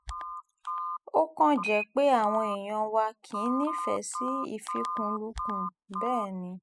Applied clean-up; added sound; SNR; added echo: classical method spectral subtraction.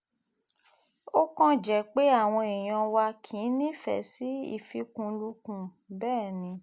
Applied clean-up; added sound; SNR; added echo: none; none; none; none.